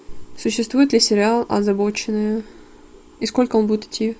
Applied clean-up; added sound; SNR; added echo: none; none; none; none.